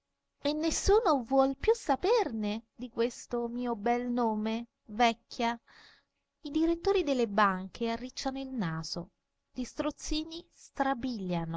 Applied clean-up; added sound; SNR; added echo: none; none; none; none.